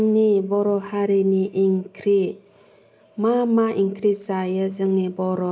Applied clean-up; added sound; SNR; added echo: none; none; none; none.